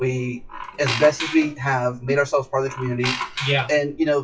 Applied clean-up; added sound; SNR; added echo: classical method WPE with log-MMSE.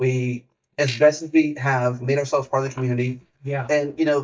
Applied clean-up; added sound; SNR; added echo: neural mask model DeepFilterNet 3.